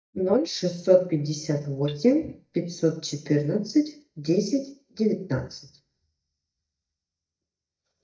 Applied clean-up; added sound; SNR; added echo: neural mask model DeepFilterNet 3.